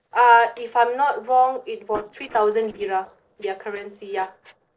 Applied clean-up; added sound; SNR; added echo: neural separator model SepFormer DNS4.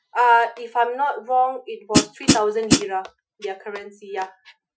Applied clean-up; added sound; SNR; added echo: classical method Wiener filter.